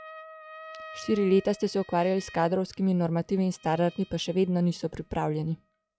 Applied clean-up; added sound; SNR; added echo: classical method log-MMSE.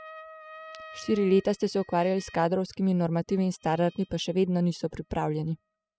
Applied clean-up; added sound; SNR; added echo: classical method spectral subtraction.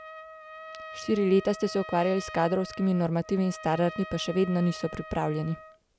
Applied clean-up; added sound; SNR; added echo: none; Trumpet; 15 dB; none.